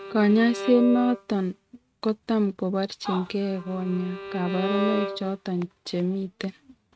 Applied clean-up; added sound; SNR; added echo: neural mask model RNNoise.